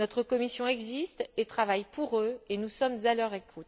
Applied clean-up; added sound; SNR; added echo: none; none; none; none.